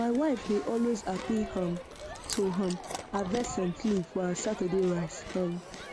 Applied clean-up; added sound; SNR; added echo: none; Chewing, mastication + Crowd; 10 dB; none.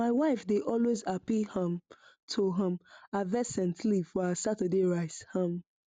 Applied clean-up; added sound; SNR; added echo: none; none; none; none.